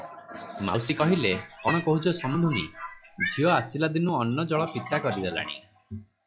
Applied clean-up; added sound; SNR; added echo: classical method log-MMSE.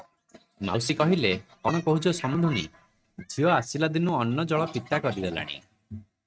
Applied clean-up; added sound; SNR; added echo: neural mask model RNNoise.